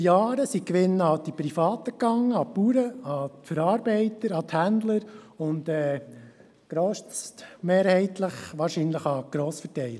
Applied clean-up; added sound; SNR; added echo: none; none; none; none.